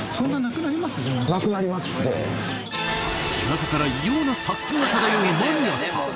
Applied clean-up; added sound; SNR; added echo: none; Bird; 19 dB; none.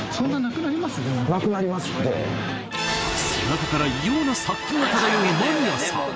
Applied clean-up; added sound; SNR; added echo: none; none; none; none.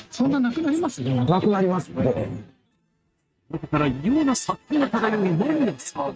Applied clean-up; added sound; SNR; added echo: neural mask model RNNoise.